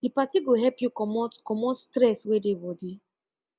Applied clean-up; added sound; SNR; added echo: none; none; none; none.